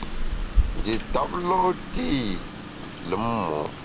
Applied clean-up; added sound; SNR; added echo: none; Rain; 0 dB; none.